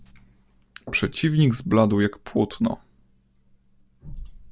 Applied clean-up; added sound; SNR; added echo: none; none; none; none.